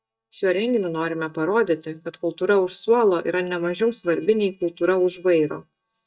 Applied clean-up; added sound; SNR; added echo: neural mask model DeepFilterNet 3.